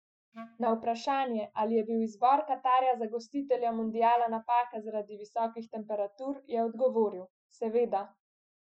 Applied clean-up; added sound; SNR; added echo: classical method Wiener filter.